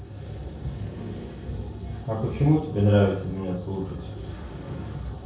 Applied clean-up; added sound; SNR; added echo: neural separator model SepFormer DNS4.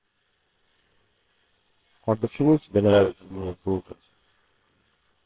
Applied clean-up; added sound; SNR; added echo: neural separator model SepFormer WHAMR!.